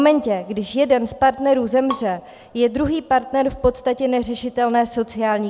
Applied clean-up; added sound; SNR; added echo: none; Bowed string instrument; 18 dB; none.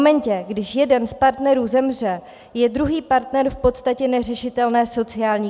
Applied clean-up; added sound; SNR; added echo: none; none; none; none.